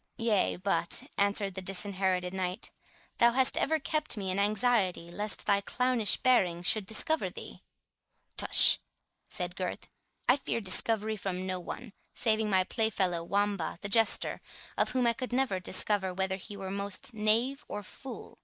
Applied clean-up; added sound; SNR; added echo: neural mask model Resemble Enhance denoiser.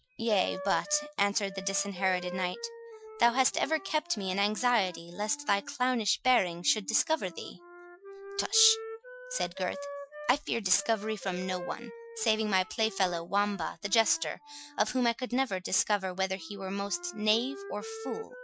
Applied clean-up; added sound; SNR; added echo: classical method Wiener filter.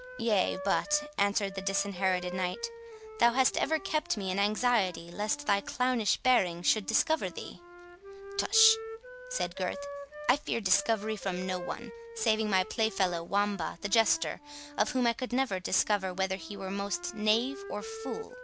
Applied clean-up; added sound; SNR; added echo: none; Wind instrument, woodwind instrument; 14 dB; none.